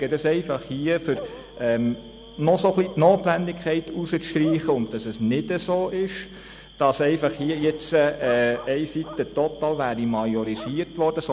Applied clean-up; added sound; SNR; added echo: none; Bark / Cricket; 20 dB; none.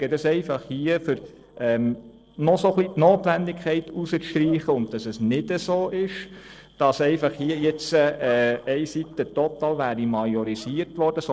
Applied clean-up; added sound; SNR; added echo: neural separator model SepFormer DNS4.